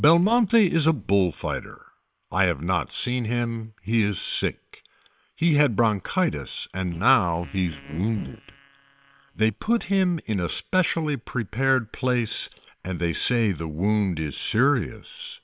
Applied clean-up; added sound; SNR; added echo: neural separator model SepFormer WHAM!.